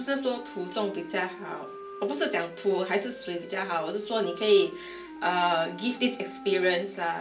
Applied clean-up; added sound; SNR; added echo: none; Wind instrument, woodwind instrument; 14 dB; reverberation time 0.3 s.